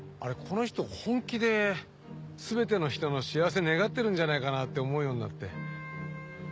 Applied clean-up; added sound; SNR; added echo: none; none; none; none.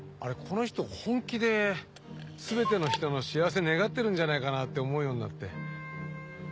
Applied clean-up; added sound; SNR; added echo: none; Clock; 11 dB; none.